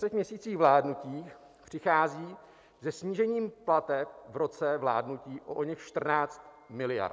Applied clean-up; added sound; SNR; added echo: none; none; none; none.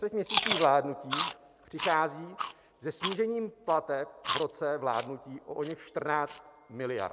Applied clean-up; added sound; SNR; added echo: none; Chewing, mastication; 3 dB; none.